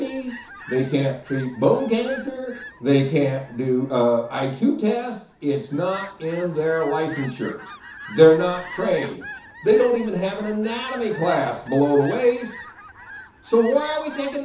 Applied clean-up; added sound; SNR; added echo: none; Fowl; 18 dB; reverberation time 0.9 s.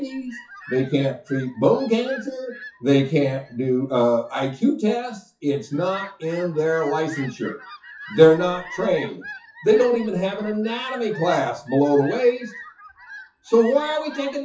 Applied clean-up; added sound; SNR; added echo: classical method WPE with log-MMSE.